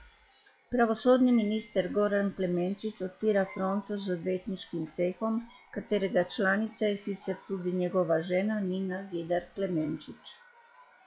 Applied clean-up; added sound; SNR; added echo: classical method log-MMSE.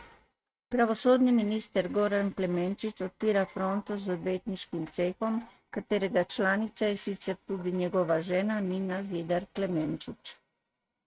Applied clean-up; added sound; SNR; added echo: neural mask model RNNoise.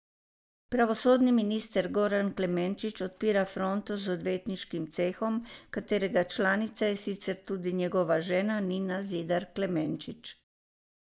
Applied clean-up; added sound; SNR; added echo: none; none; none; none.